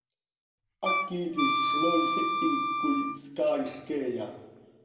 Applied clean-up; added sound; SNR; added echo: none; Wind instrument, woodwind instrument; -2 dB; reverberation time 1.4 s.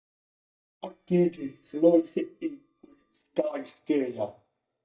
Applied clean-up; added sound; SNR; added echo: neural mask model DeepFilterNet 3.